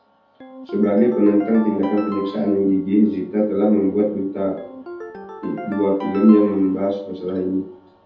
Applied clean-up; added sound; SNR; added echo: none; Ringtone; 15 dB; reverberation time 0.6 s.